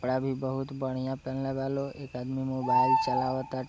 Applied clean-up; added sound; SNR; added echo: none; Bird; 2 dB; none.